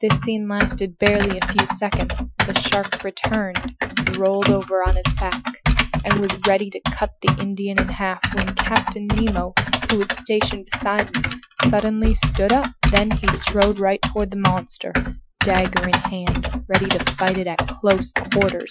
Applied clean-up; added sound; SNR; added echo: classical method Wiener filter.